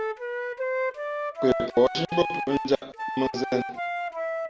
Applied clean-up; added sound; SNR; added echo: none; Wind instrument, woodwind instrument; 3 dB; none.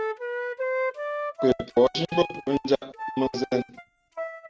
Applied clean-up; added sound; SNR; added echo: neural mask model RNNoise.